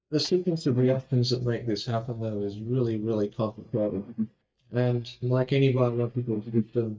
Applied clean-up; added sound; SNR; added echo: neural mask model DeepFilterNet 3.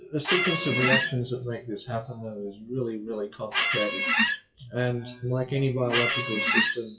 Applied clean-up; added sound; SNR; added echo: classical method WPE with log-MMSE.